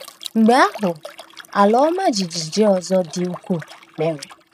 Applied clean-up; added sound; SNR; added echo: neural mask model RNNoise.